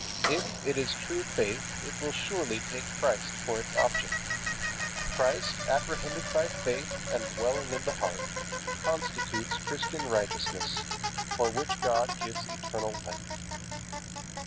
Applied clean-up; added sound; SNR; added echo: none; Bicycle; 1 dB; none.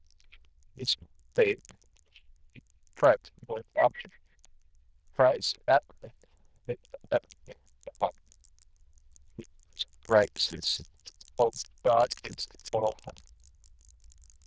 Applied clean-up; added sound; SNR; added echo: neural diffusion model UNIVERSE++.